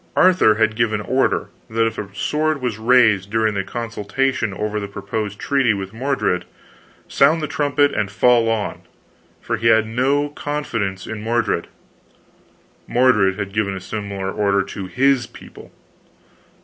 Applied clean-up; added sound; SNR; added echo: none; none; none; none.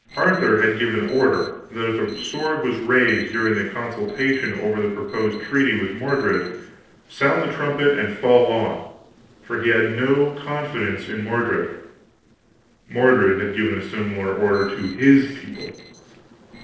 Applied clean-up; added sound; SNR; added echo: neural separator model SepFormer DNS4.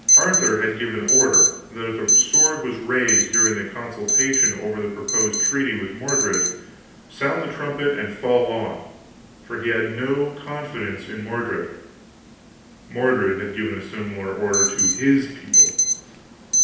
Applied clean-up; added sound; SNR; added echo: none; Alarm; -2 dB; reverberation time 0.8 s.